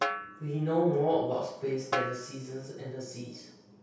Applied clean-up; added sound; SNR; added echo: none; Snare drum; 7 dB; reverberation time 0.6 s.